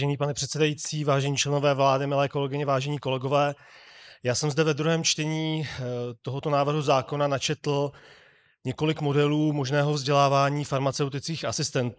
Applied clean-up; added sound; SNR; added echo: neural mask model Resemble Enhance denoiser.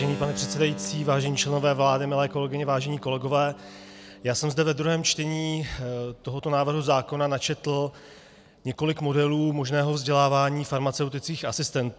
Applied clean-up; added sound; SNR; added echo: none; Keyboard (musical); 17 dB; none.